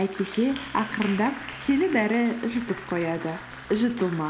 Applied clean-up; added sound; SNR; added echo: none; Applause; 14 dB; none.